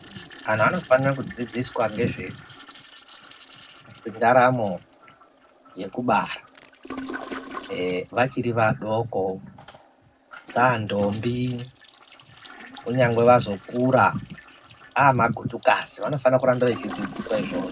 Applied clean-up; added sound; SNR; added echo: none; Toilet flush; 17 dB; reverberation time 0.3 s.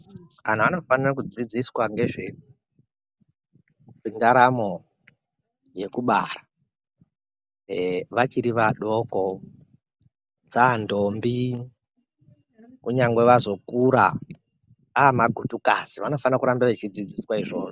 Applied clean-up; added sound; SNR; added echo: none; none; none; none.